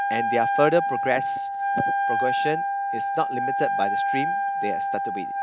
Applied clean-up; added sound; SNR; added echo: none; Wind instrument, woodwind instrument; -3 dB; none.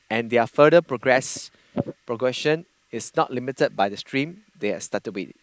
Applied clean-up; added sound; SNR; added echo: neural mask model Resemble Enhance denoiser.